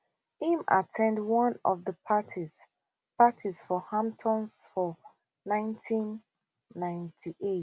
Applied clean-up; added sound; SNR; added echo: none; none; none; none.